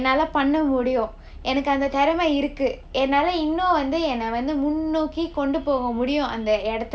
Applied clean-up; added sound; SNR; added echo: none; none; none; none.